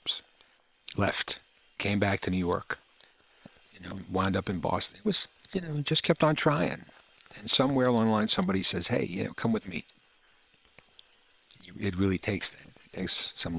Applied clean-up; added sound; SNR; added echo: neural separator model SepFormer WHAM!.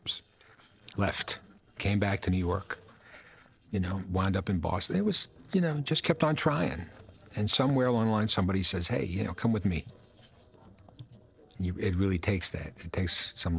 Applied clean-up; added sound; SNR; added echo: neural separator model SepFormer DNS4.